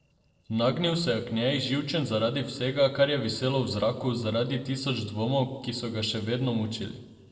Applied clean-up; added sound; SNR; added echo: neural separator model SepFormer DNS4.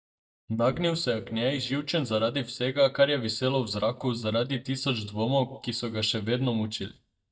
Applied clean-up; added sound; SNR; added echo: neural mask model DeepFilterNet 3.